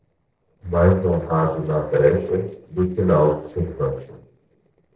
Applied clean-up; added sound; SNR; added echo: neural separator model SepFormer DNS4.